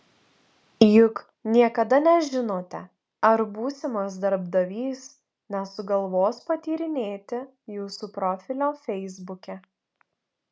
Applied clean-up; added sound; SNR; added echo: none; none; none; none.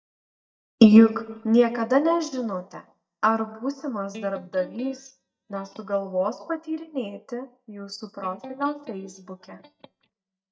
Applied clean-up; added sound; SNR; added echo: neural mask model DeepFilterNet 3.